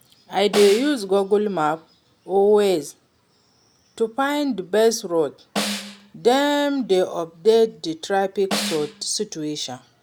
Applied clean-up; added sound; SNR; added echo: none; Snare drum; 9 dB; none.